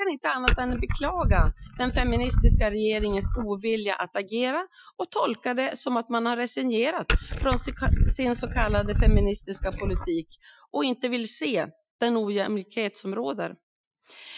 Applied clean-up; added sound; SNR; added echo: classical method Wiener filter.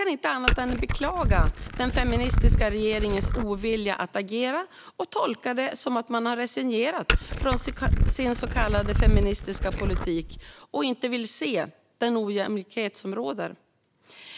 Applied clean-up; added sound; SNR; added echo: none; Glass; -4 dB; none.